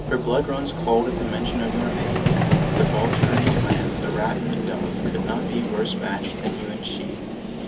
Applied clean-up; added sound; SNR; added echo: none; Vehicle; -3 dB; reverberation time 0.3 s.